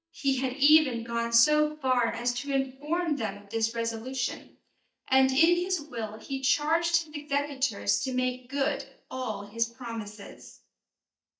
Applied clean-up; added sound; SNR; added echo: neural mask model DeepFilterNet 3.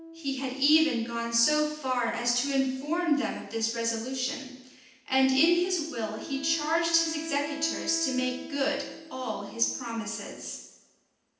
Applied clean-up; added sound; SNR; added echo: none; Wind instrument, woodwind instrument; 15 dB; reverberation time 0.9 s.